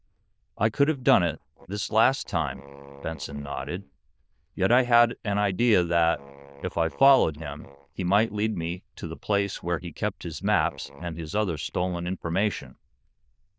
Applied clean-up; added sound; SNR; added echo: neural diffusion model UNIVERSE++.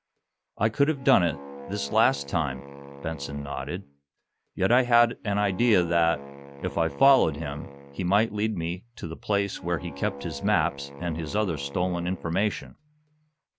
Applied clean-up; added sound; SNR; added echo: none; Wind instrument, woodwind instrument; 16 dB; none.